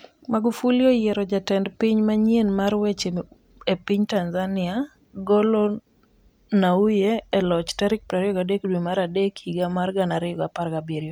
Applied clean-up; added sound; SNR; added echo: none; none; none; none.